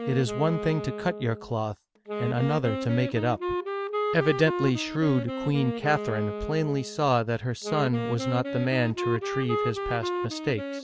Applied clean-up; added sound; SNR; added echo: none; Wind instrument, woodwind instrument; 5 dB; none.